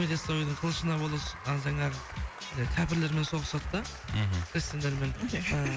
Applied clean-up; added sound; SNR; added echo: none; Applause; 14 dB; none.